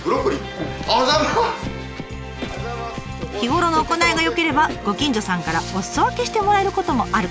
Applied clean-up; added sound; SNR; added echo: none; Scratching (performance technique); 17 dB; none.